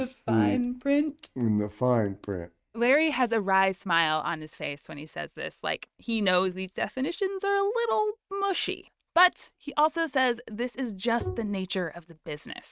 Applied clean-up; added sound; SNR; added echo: neural mask model RNNoise.